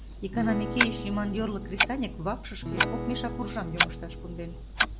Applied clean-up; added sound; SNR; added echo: none; Clock + Acoustic guitar / Strum; -2 dB; none.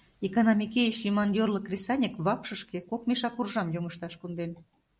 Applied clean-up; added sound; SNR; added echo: none; none; none; none.